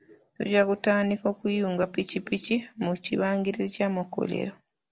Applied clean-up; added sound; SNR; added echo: none; none; none; none.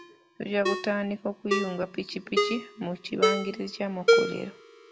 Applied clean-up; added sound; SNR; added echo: none; Ringtone; -3 dB; none.